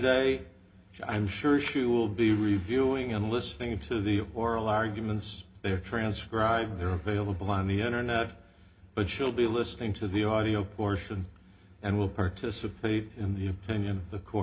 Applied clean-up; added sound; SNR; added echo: none; Fart; 19 dB; reverberation time 0.3 s.